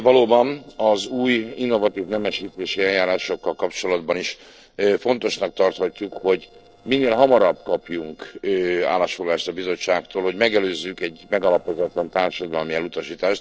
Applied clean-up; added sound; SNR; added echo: neural separator model SepFormer DNS4.